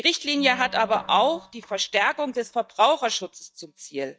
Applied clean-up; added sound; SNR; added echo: neural mask model DeepFilterNet 3.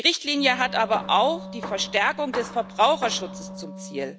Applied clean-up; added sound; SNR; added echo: none; Hammer + Wind instrument, woodwind instrument; 13 dB; none.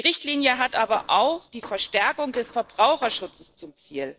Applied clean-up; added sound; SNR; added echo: neural separator model SepFormer DNS4.